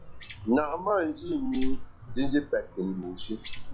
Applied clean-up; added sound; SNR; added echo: classical method log-MMSE.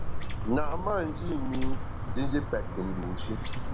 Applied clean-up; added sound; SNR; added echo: none; Chirp, tweet; -4 dB; none.